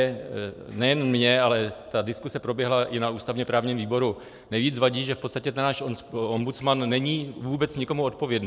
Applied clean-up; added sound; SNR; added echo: none; none; none; none.